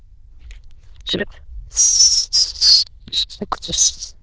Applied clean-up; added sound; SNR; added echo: neural diffusion model UNIVERSE++.